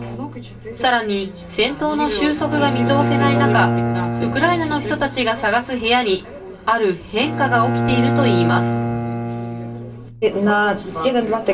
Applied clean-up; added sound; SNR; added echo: none; Bowed string instrument; 3 dB; reverberation time 0.2 s.